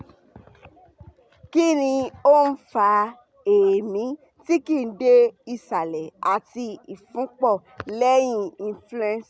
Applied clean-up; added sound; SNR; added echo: none; none; none; none.